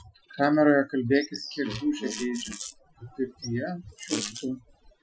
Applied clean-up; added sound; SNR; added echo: classical method Wiener filter.